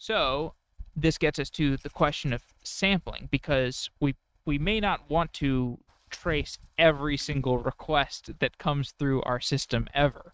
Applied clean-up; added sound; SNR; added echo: neural mask model RNNoise.